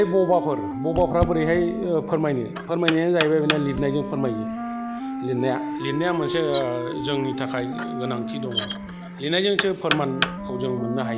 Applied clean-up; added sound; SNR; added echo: none; Knock + Wind instrument, woodwind instrument; 5 dB; none.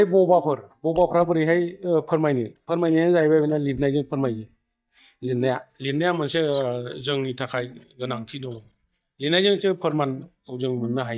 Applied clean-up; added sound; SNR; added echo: neural mask model DeepFilterNet 3.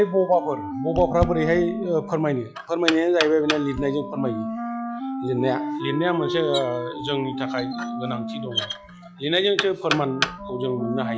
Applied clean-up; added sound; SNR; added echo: classical method log-MMSE.